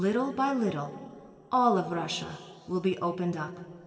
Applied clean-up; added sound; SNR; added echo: none; none; none; reverberation time 2.2 s.